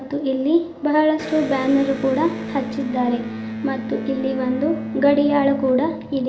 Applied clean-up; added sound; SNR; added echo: none; Electric guitar; 10 dB; reverberation time 0.9 s.